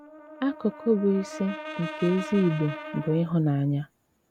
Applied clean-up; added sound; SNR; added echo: none; Brass instrument; 13 dB; none.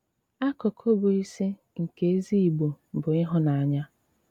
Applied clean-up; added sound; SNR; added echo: none; none; none; none.